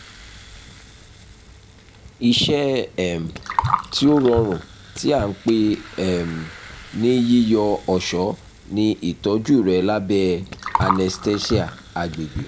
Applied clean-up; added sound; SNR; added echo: none; Gurgling; 9 dB; none.